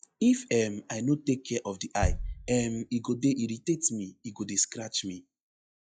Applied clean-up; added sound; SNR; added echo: classical method log-MMSE.